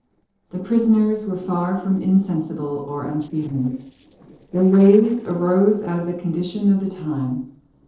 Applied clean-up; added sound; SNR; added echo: neural separator model SepFormer DNS4.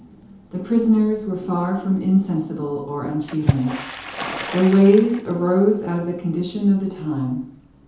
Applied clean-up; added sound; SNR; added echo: none; Water / Splash, splatter; 12 dB; reverberation time 0.8 s.